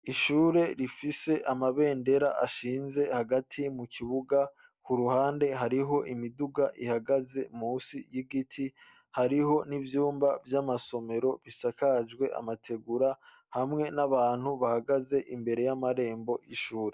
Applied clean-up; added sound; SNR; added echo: none; none; none; none.